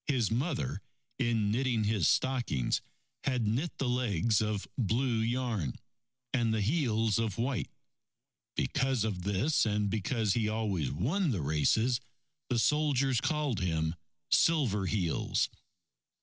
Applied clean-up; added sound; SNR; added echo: none; none; none; none.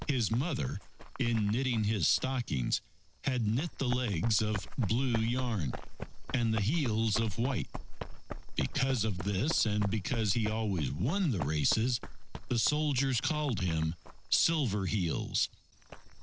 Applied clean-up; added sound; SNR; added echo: none; Run; 7 dB; none.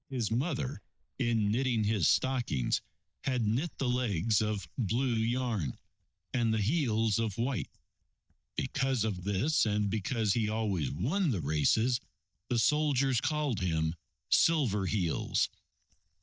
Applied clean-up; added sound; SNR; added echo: neural mask model DeepFilterNet 3.